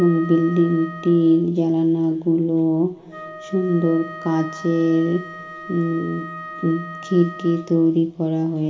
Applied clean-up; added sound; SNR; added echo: none; Wind instrument, woodwind instrument; 17 dB; reverberation time 2.7 s.